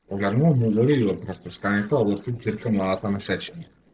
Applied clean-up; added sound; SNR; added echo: neural separator model SepFormer DNS4.